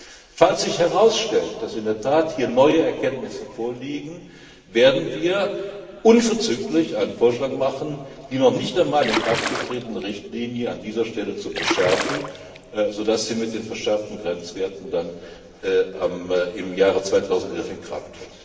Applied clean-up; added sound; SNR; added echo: none; Splash, splatter; 5 dB; reverberation time 2.2 s.